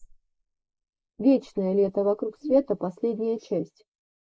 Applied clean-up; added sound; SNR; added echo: neural mask model Resemble Enhance denoiser.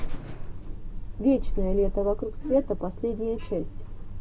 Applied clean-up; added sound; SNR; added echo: none; Alarm; 2 dB; none.